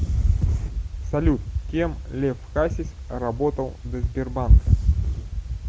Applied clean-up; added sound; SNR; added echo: none; none; none; none.